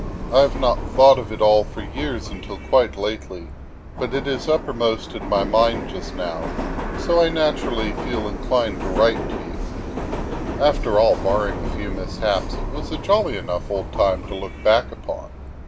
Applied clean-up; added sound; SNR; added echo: none; Subway, metro, underground; 7 dB; none.